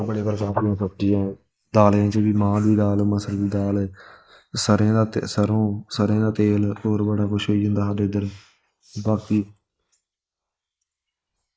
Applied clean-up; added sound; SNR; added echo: neural mask model Resemble Enhance denoiser.